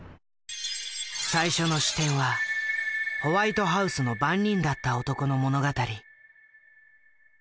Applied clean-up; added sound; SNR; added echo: none; none; none; none.